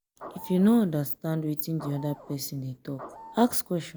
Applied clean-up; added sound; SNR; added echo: none; Printer / Engine; 19 dB; none.